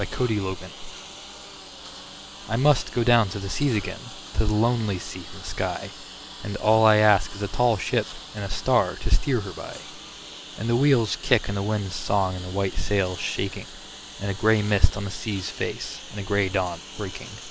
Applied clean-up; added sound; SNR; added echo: none; Engine; 16 dB; none.